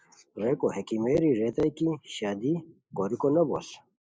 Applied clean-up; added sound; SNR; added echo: neural mask model Resemble Enhance denoiser.